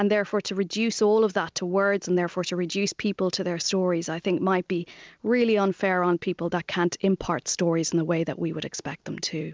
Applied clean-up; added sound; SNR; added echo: none; none; none; none.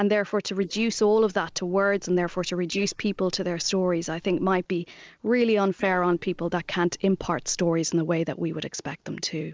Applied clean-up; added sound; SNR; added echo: neural mask model Resemble Enhance denoiser.